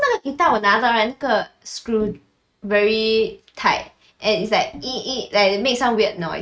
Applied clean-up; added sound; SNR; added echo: neural mask model RNNoise.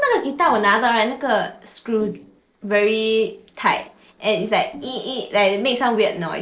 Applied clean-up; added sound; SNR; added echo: neural separator model SepFormer DNS4.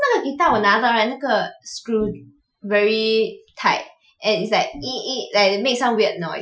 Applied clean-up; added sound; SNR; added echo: classical method Wiener filter.